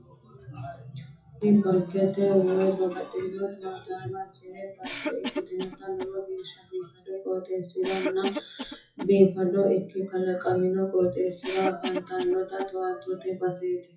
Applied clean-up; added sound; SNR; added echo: classical method WPE with log-MMSE.